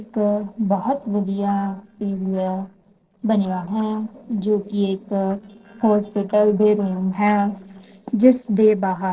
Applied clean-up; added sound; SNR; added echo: neural separator model SepFormer DNS4.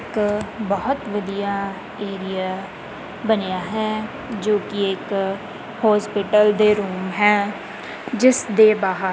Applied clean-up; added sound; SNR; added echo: none; none; none; none.